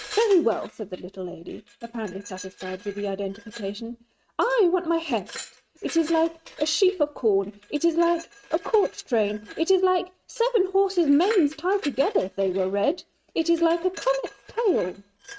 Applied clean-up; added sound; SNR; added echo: neural mask model RNNoise.